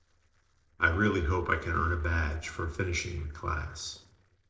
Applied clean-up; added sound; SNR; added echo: neural separator model SepFormer DNS4.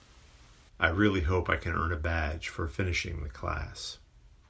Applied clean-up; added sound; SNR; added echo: none; none; none; none.